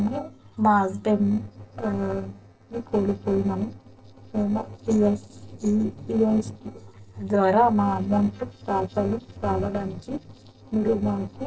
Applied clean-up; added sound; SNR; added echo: neural separator model SepFormer DNS4.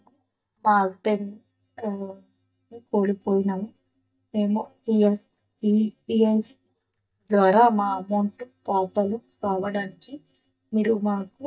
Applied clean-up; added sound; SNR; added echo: neural mask model DeepFilterNet 3.